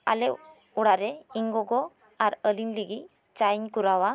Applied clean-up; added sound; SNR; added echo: none; none; none; none.